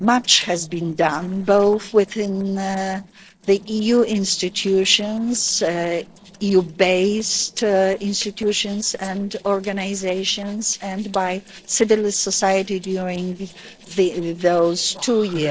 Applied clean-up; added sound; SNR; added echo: neural separator model SepFormer DNS4.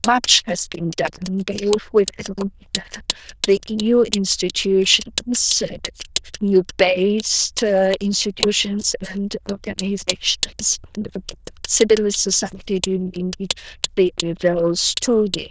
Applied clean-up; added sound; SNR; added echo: neural diffusion model UNIVERSE++.